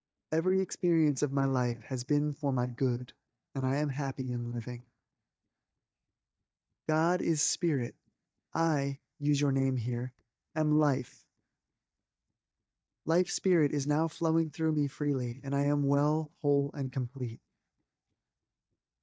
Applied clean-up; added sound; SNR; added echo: neural mask model DeepFilterNet 3.